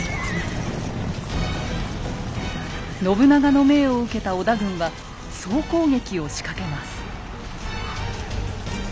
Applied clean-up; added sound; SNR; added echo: none; none; none; none.